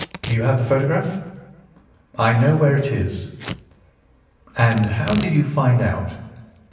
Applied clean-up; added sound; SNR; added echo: none; Packing tape, duct tape / Tearing; 17 dB; reverberation time 1.0 s.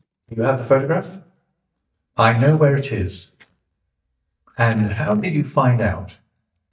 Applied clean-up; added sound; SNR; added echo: neural mask model DeepFilterNet 3.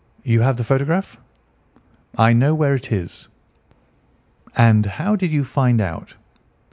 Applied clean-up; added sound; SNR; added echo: none; none; none; none.